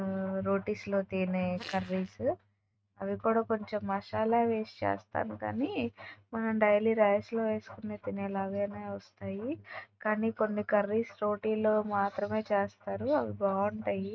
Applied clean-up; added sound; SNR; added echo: neural mask model RNNoise.